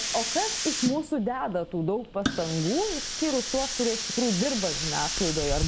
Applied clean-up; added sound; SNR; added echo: none; Hiss; 3 dB; none.